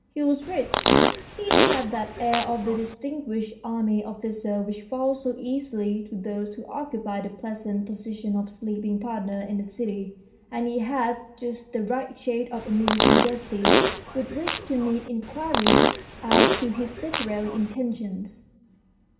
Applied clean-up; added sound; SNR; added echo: none; Fart; -4 dB; reverberation time 1.7 s.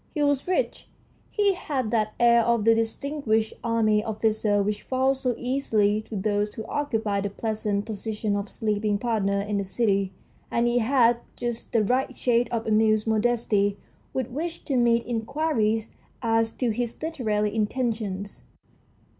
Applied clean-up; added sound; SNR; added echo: none; none; none; none.